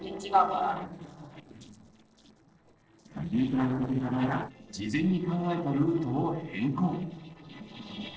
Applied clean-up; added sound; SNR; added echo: neural separator model SepFormer DNS4.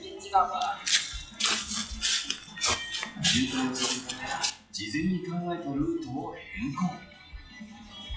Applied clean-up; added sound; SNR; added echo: classical method WPE with log-MMSE.